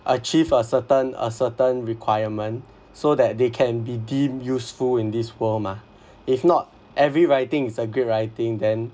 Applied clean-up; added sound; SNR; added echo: none; none; none; none.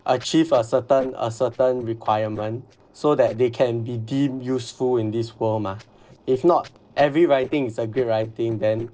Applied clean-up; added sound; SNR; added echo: neural separator model SepFormer DNS4.